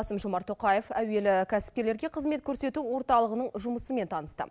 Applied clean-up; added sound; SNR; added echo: none; none; none; none.